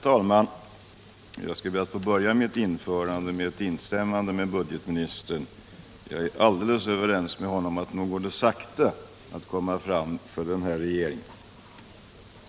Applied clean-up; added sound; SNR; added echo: none; none; none; none.